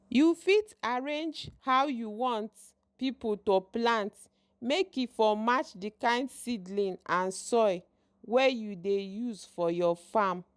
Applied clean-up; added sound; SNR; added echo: none; none; none; none.